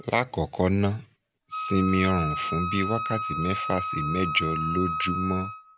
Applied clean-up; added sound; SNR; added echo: none; Wind instrument, woodwind instrument; 5 dB; none.